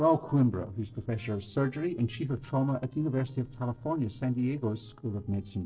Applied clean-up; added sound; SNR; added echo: neural separator model SepFormer DNS4.